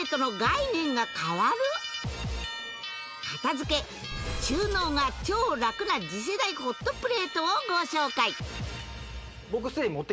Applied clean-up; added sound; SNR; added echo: none; none; none; none.